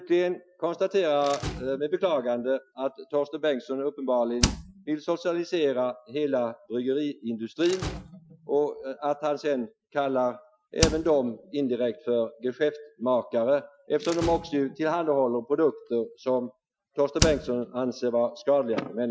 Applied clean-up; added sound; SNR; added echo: classical method Wiener filter.